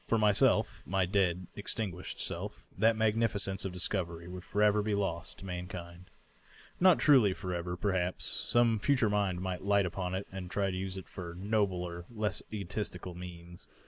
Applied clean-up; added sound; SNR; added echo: neural mask model Resemble Enhance denoiser.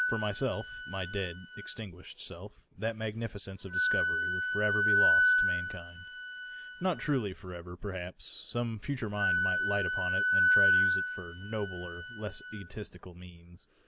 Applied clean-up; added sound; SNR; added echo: none; Wind instrument, woodwind instrument; -4 dB; none.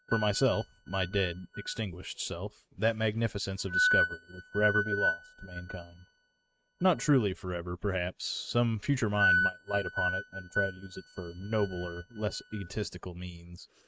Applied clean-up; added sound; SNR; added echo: neural mask model RNNoise.